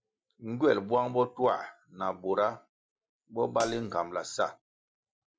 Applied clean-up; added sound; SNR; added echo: none; Hi-hat; 10 dB; none.